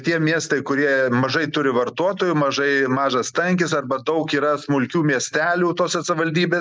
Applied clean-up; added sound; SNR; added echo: none; none; none; none.